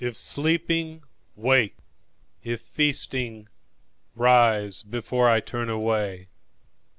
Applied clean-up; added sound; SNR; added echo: none; none; none; none.